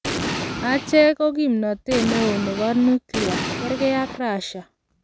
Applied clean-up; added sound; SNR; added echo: none; Explosion; 5 dB; none.